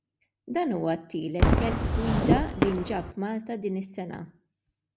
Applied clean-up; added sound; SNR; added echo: none; Whoosh, swoosh, swish / Fireworks; -2 dB; none.